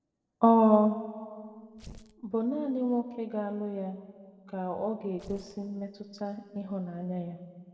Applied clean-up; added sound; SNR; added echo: neural separator model SepFormer DNS4.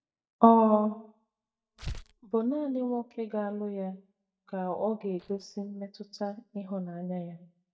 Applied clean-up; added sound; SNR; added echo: neural mask model DeepFilterNet 3.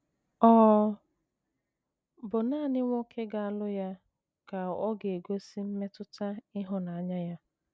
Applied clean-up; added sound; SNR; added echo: none; none; none; none.